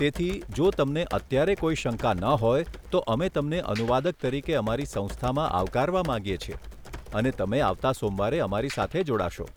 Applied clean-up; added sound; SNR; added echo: none; Computer keyboard; 14 dB; none.